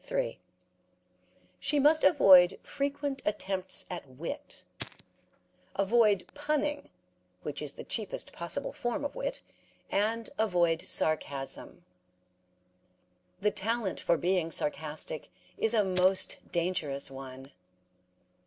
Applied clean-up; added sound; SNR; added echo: none; Fire; 15 dB; none.